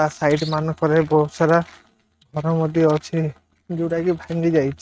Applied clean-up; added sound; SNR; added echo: neural mask model RNNoise.